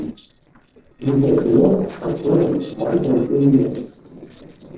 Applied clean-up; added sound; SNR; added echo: neural separator model SepFormer DNS4.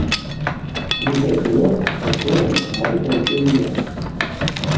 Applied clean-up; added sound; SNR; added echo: none; Mechanisms; 1 dB; reverberation time 0.8 s.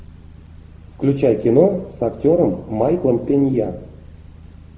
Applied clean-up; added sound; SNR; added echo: none; none; none; none.